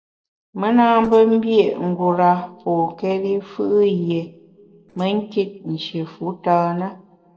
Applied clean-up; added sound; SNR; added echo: neural separator model SepFormer DNS4.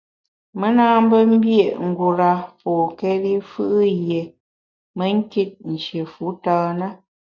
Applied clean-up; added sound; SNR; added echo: none; none; none; none.